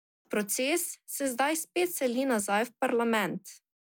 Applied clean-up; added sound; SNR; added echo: none; none; none; none.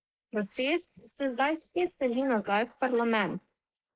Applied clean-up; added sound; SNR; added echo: neural mask model Resemble Enhance denoiser.